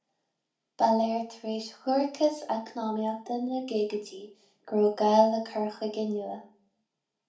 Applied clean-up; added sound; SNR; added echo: none; none; none; reverberation time 0.4 s.